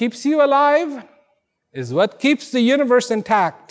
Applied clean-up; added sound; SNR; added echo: none; none; none; none.